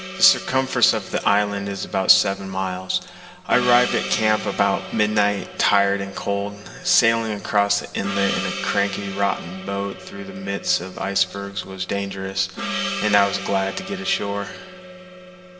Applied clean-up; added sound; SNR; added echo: none; Gong; 10 dB; reverberation time 1.8 s.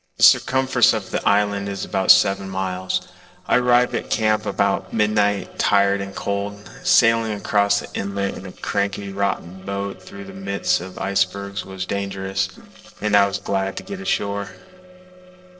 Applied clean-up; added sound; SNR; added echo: neural separator model SepFormer DNS4.